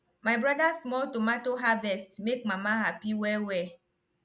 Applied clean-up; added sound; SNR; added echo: none; none; none; none.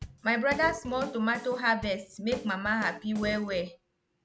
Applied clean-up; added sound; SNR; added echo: none; Burping, eructation + Drum / Drum kit; 13 dB; none.